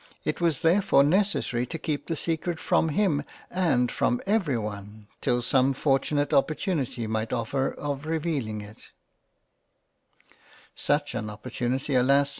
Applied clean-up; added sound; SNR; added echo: none; none; none; none.